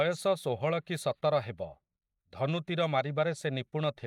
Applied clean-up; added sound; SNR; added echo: neural mask model DeepFilterNet 3.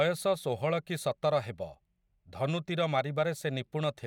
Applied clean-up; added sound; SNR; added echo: none; none; none; none.